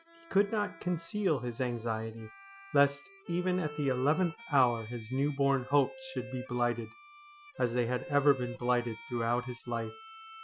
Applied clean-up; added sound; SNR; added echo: classical method Wiener filter.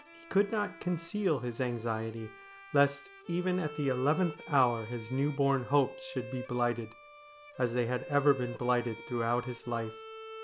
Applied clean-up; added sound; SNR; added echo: none; Bowed string instrument; 16 dB; none.